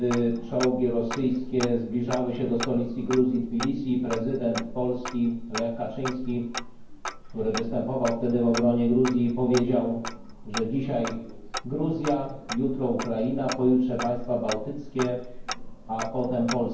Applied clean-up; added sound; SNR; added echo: none; Tick-tock; 10 dB; reverberation time 0.9 s.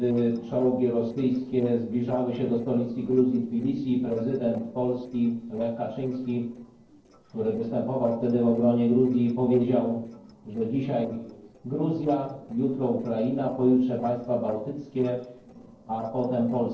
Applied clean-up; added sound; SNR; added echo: neural separator model SepFormer DNS4.